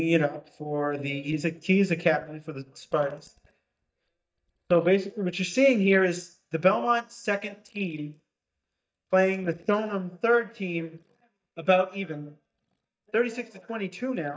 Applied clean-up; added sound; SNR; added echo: neural mask model DeepFilterNet 3.